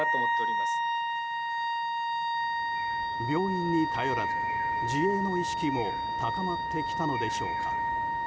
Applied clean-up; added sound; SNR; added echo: none; Wind instrument, woodwind instrument; -4 dB; none.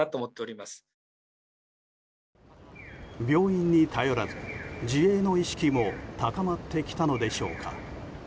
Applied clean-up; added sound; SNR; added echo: none; none; none; none.